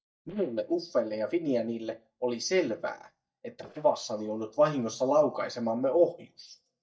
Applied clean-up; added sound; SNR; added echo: neural mask model DeepFilterNet 3.